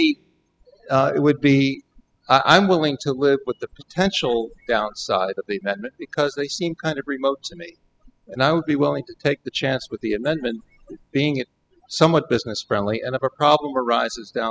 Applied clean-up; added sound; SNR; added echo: classical method spectral subtraction.